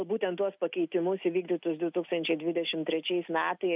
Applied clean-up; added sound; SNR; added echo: none; none; none; none.